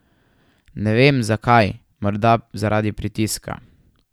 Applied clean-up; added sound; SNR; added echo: none; none; none; none.